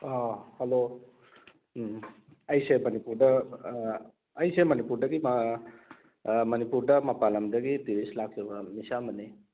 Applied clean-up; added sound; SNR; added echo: none; none; none; none.